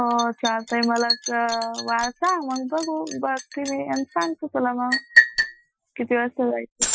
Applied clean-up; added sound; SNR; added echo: classical method Wiener filter.